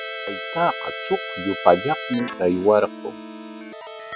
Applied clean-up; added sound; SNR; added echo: none; Keyboard (musical); 8 dB; none.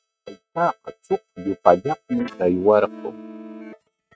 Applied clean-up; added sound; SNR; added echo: neural mask model RNNoise.